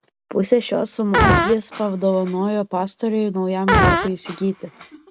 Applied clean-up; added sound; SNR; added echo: none; Fart; 1 dB; none.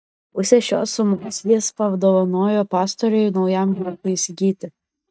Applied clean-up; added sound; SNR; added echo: neural mask model DeepFilterNet 3.